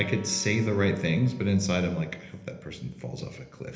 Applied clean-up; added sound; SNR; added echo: none; Wind instrument, woodwind instrument; 19 dB; reverberation time 1.0 s.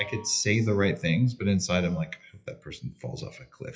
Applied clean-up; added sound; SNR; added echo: classical method WPE with log-MMSE.